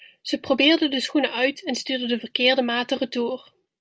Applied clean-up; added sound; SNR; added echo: none; none; none; none.